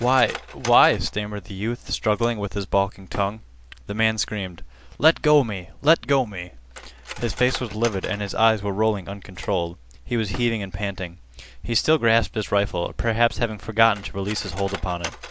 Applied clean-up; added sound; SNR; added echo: none; Cutlery, silverware; 19 dB; none.